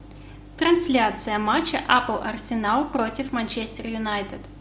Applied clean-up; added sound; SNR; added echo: none; none; none; none.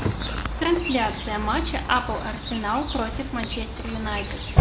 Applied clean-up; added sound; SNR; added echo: none; Chirp, tweet; -1 dB; none.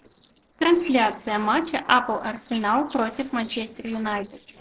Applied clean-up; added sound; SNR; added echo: neural separator model SepFormer DNS4.